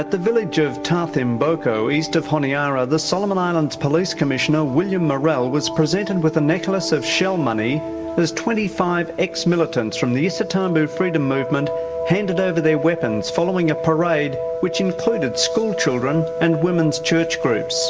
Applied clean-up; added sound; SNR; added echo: none; none; none; reverberation time 2.4 s.